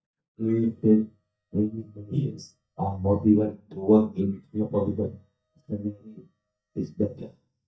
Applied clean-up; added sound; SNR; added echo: neural mask model DeepFilterNet 3.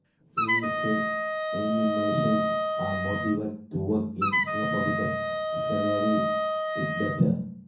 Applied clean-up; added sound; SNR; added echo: none; Wind instrument, woodwind instrument; -1 dB; reverberation time 0.6 s.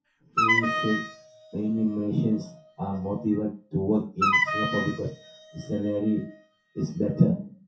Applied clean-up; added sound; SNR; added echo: classical method WPE with log-MMSE.